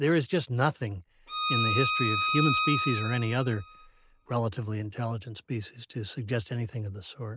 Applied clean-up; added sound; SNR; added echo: none; Bowed string instrument; 0 dB; none.